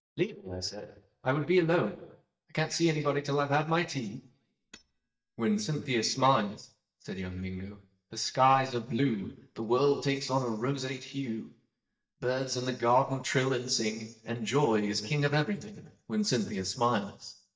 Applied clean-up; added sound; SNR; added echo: neural mask model DeepFilterNet 3.